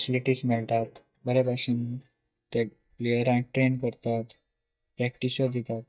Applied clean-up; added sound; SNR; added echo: neural mask model DeepFilterNet 3.